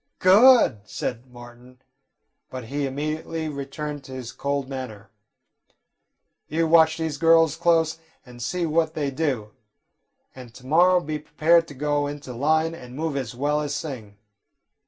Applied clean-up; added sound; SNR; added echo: none; none; none; reverberation time 0.2 s.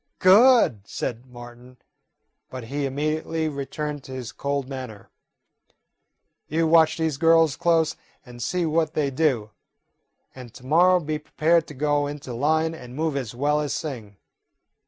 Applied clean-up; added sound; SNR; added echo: none; none; none; none.